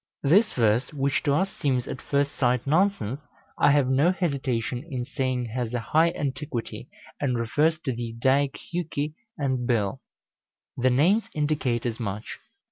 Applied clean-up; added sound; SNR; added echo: none; none; none; none.